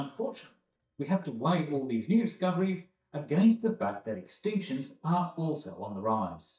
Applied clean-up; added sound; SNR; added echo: neural mask model DeepFilterNet 3.